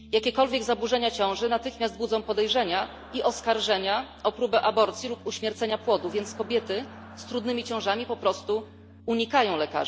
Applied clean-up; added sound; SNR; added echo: none; Piano + Crowd; 20 dB; none.